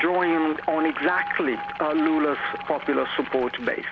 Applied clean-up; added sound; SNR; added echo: none; Boiling + Alarm; 10 dB; none.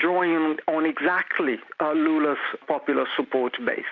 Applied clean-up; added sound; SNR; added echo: none; none; none; none.